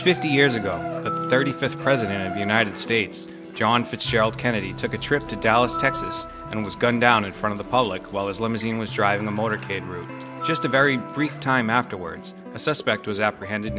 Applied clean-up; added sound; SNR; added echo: none; Bathtub (filling or washing) / Water tap, faucet + Glockenspiel; 13 dB; none.